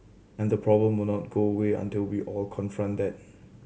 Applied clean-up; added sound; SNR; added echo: none; none; none; none.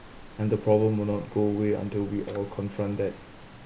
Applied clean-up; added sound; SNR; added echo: none; Drawer open or close + Water; 19 dB; none.